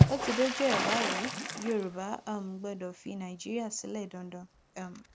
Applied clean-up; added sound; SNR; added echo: none; Water / Splash, splatter; -2 dB; none.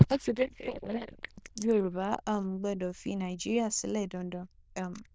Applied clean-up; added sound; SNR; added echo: neural diffusion model UNIVERSE++.